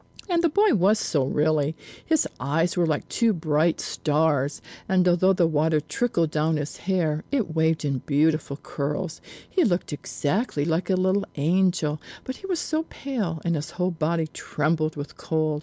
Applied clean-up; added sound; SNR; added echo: none; none; none; none.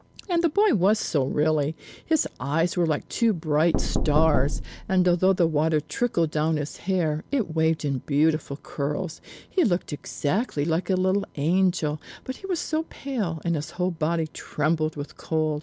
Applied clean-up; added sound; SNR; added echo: none; Knock; 1 dB; none.